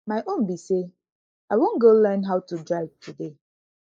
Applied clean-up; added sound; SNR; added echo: neural mask model Resemble Enhance denoiser.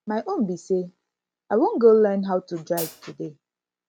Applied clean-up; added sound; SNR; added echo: none; Hi-hat; 12 dB; none.